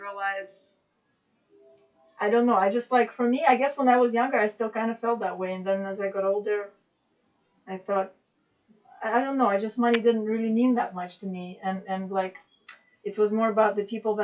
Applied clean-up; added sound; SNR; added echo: classical method log-MMSE.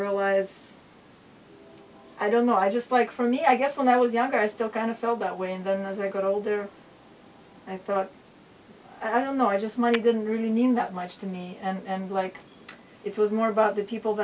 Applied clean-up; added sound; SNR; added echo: none; Tap / Hammer; 17 dB; none.